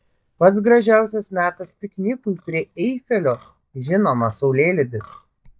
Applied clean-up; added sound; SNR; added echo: neural mask model DeepFilterNet 3.